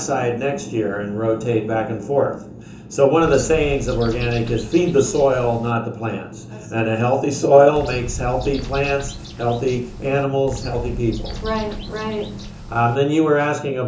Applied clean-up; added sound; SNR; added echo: none; Bird; 11 dB; reverberation time 0.8 s.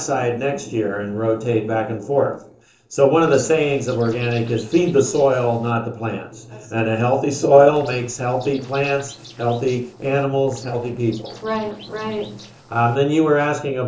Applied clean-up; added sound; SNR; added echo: neural separator model SepFormer DNS4.